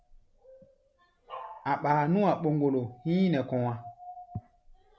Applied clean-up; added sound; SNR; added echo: none; Dog; 19 dB; none.